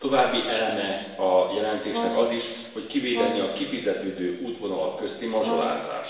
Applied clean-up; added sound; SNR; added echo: none; Brass instrument; 6 dB; reverberation time 1.1 s.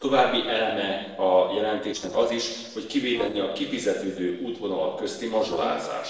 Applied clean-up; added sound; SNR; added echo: neural separator model SepFormer DNS4.